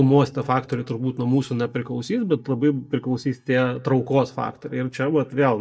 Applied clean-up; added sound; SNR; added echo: neural mask model DeepFilterNet 3.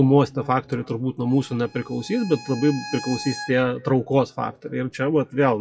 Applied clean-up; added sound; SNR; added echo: classical method WPE with log-MMSE.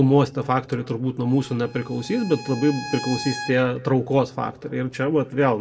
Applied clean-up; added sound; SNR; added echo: none; Bowed string instrument; 14 dB; reverberation time 0.2 s.